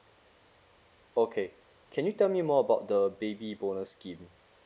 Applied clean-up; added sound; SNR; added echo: none; none; none; none.